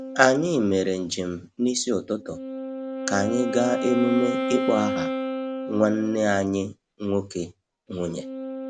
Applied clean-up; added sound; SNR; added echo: none; Wind instrument, woodwind instrument; 6 dB; none.